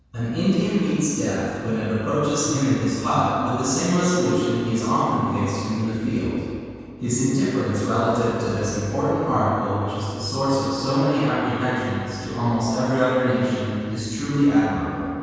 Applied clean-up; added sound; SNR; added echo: none; none; none; reverberation time 2.1 s.